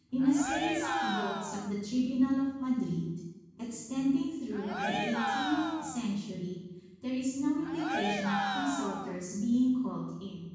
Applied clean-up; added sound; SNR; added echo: none; Cheering; 3 dB; reverberation time 1.2 s.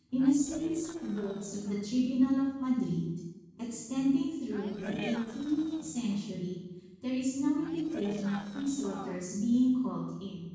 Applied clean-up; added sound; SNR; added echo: neural separator model SepFormer DNS4.